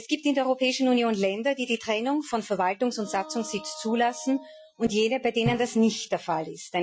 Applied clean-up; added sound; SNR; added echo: classical method Wiener filter.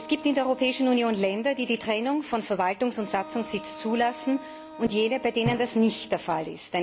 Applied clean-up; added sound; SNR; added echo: none; Drum + Wind instrument, woodwind instrument; 15 dB; none.